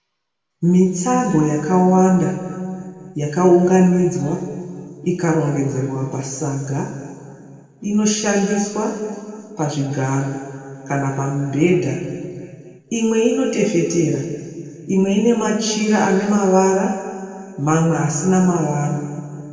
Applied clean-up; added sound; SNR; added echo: none; none; none; reverberation time 2.3 s.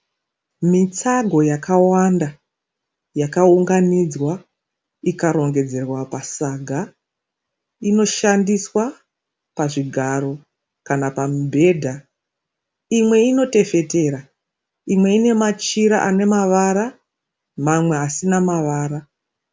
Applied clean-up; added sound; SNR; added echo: none; none; none; none.